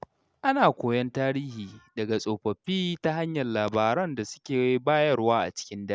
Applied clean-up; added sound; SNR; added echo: none; none; none; none.